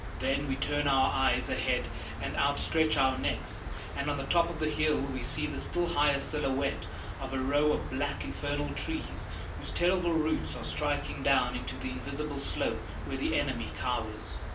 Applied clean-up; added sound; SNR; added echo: none; Cricket; 5 dB; reverberation time 0.3 s.